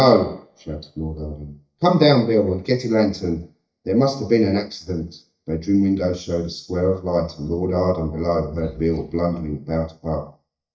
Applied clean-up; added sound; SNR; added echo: neural mask model DeepFilterNet 3.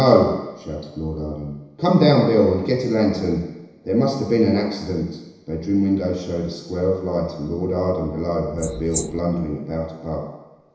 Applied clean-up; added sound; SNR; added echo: none; Wild animals; 8 dB; reverberation time 1.0 s.